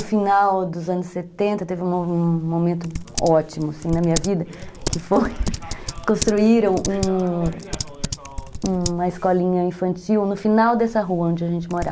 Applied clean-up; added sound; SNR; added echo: none; Typing; 11 dB; none.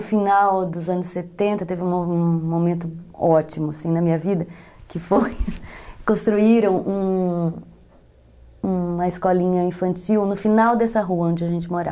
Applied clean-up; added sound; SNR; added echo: none; none; none; none.